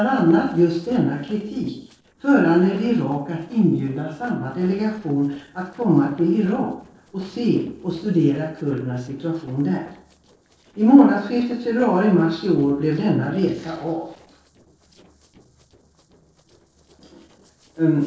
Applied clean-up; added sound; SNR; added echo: neural separator model SepFormer DNS4.